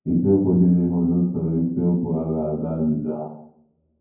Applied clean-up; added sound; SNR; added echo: none; none; none; reverberation time 0.9 s.